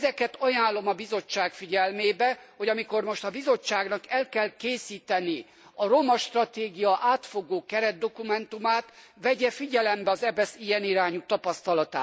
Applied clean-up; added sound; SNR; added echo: none; none; none; none.